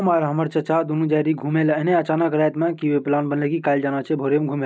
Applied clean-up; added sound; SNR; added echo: none; none; none; none.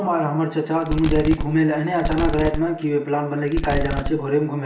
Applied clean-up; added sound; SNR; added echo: none; Fireworks; 5 dB; reverberation time 0.8 s.